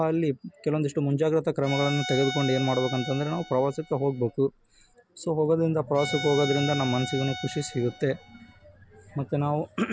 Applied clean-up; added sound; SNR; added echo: none; Bowed string instrument; 10 dB; none.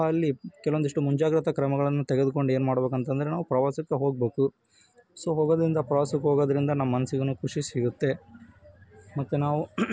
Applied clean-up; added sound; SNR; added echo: none; none; none; none.